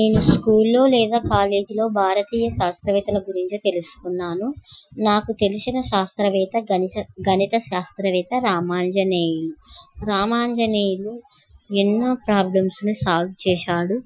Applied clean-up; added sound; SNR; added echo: classical method Wiener filter.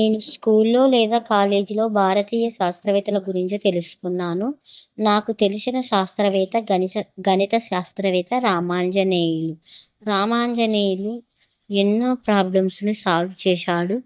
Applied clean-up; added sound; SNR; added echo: neural mask model DeepFilterNet 3.